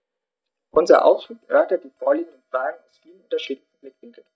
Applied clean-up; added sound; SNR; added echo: neural mask model DeepFilterNet 3.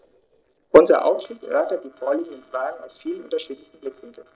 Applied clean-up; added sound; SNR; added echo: neural separator model SepFormer DNS4.